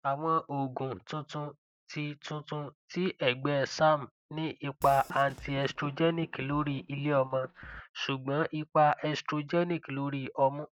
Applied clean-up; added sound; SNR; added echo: neural mask model DeepFilterNet 3.